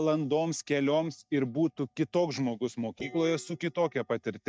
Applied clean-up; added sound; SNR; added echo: neural mask model DeepFilterNet 3.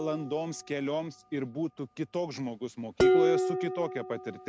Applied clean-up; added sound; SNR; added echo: none; Dishes, pots, and pans; -2 dB; none.